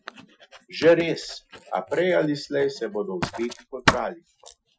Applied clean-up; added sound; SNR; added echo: classical method Wiener filter.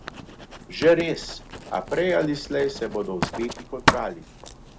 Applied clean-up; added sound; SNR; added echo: none; Writing; 5 dB; none.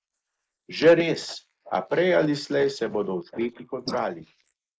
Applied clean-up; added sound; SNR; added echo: neural mask model Resemble Enhance denoiser.